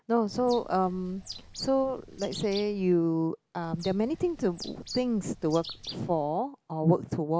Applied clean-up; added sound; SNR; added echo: none; Bird; 16 dB; none.